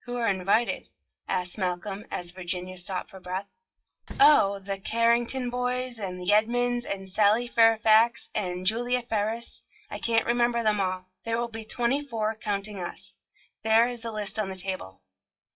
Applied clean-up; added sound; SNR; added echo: classical method WPE with log-MMSE.